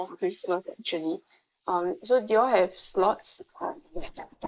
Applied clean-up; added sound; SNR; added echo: neural mask model Resemble Enhance denoiser.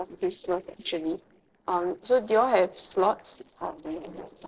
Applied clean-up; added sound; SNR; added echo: neural separator model SepFormer DNS4.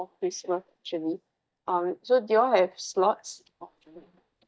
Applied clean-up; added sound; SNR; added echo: neural mask model DeepFilterNet 3.